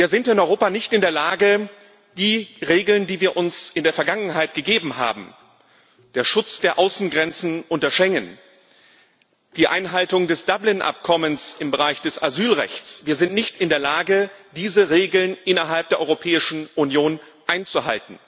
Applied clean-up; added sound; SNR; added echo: none; none; none; none.